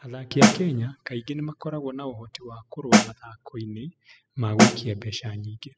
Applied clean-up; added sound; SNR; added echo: classical method spectral subtraction.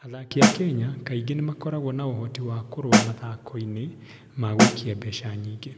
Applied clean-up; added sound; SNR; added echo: none; Snare drum; -4 dB; none.